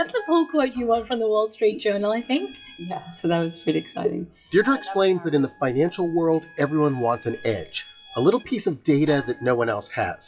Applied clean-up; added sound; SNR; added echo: classical method WPE with log-MMSE.